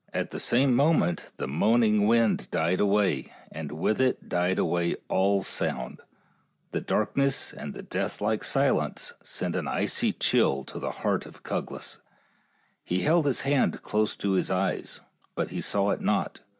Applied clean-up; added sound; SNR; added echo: none; none; none; none.